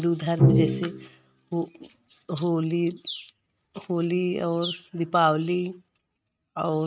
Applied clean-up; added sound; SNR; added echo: neural mask model RNNoise.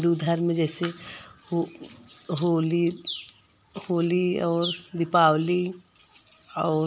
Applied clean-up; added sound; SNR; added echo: none; none; none; none.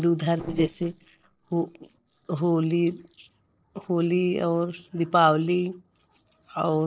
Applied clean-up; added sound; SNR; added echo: neural separator model SepFormer DNS4.